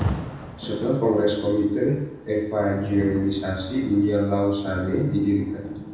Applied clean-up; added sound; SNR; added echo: none; Rain; 11 dB; reverberation time 0.9 s.